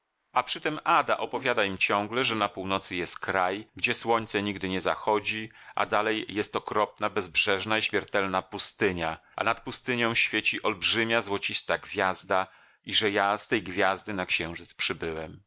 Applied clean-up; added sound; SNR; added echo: neural mask model Resemble Enhance denoiser.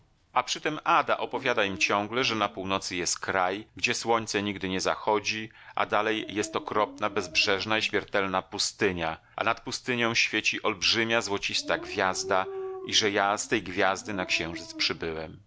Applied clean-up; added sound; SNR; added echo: none; Dog; 18 dB; none.